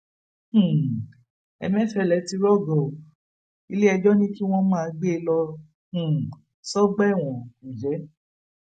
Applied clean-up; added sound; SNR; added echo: none; none; none; none.